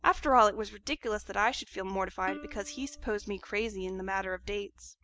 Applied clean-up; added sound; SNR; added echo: none; Plucked string instrument; 18 dB; none.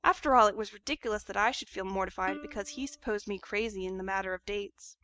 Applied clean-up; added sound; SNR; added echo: neural mask model RNNoise.